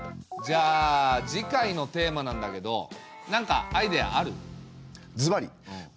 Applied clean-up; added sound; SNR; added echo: none; none; none; none.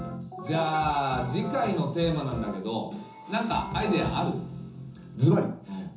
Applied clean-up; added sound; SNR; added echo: none; none; none; reverberation time 0.6 s.